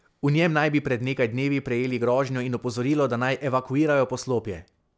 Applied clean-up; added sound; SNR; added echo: none; none; none; none.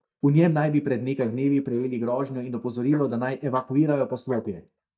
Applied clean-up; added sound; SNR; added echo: neural mask model DeepFilterNet 3.